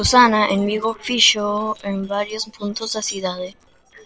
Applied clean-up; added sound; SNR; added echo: neural separator model SepFormer DNS4.